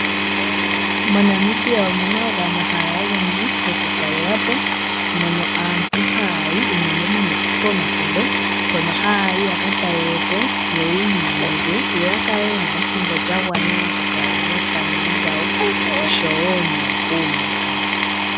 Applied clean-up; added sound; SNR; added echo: none; Power tool; -4 dB; none.